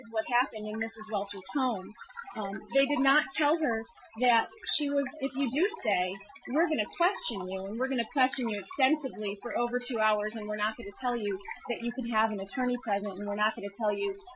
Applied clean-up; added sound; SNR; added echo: classical method Wiener filter.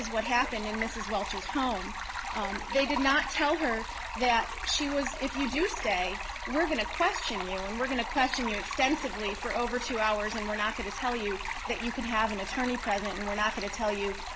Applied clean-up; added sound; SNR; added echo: none; Stream; 6 dB; none.